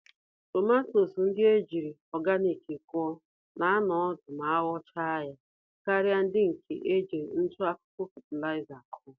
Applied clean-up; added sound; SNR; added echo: none; none; none; none.